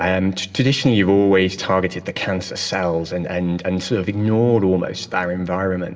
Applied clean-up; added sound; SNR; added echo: none; none; none; reverberation time 0.8 s.